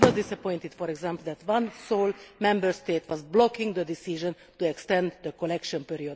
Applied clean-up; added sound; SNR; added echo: none; Fireworks; 6 dB; none.